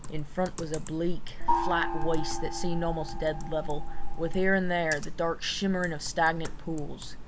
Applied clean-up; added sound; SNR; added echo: none; Computer keyboard + Gong; -1 dB; none.